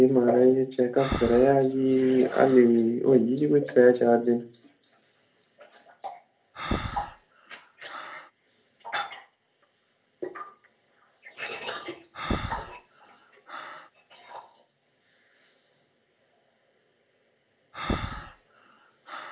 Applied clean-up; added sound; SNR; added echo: none; Breathing; 14 dB; reverberation time 0.3 s.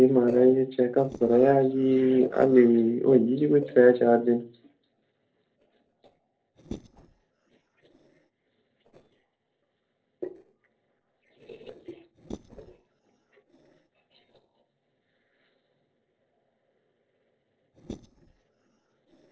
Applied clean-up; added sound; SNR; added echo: neural separator model SepFormer DNS4.